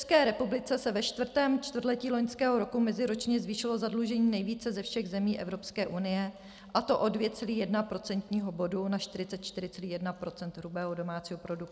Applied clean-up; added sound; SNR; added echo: none; none; none; none.